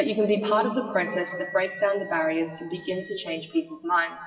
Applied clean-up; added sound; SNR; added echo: classical method WPE with log-MMSE.